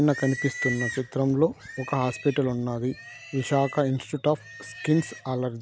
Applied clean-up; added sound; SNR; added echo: none; Livestock, farm animals, working animals; 13 dB; none.